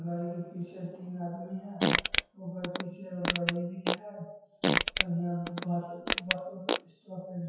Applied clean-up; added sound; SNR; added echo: classical method WPE with log-MMSE.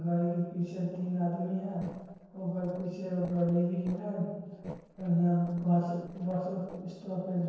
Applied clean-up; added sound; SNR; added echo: neural separator model SepFormer DNS4.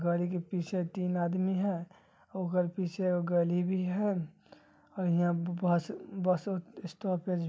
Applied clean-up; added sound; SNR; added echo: none; none; none; none.